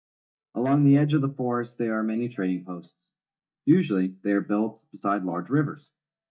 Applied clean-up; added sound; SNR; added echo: neural mask model DeepFilterNet 3.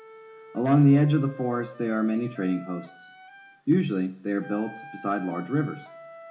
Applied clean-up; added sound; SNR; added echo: none; Wind instrument, woodwind instrument; 20 dB; reverberation time 0.4 s.